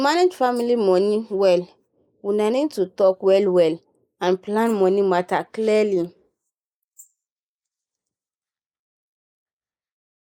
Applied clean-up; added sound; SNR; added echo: neural mask model Resemble Enhance denoiser.